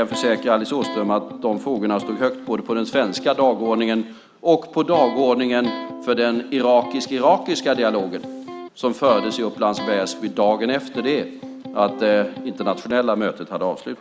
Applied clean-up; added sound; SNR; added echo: none; Electric guitar; 12 dB; none.